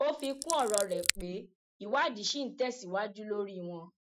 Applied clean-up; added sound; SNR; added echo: none; Scissors; 3 dB; none.